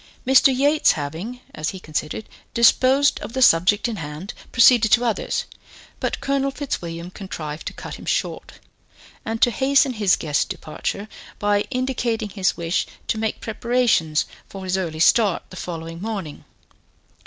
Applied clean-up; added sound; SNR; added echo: none; none; none; none.